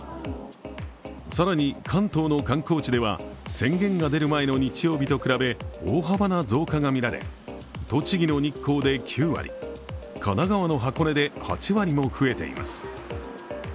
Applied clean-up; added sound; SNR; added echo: none; none; none; none.